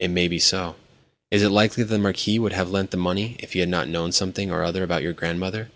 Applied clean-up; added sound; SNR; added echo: none; none; none; none.